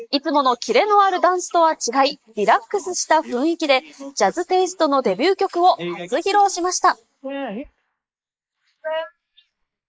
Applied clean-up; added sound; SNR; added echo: neural mask model Resemble Enhance denoiser.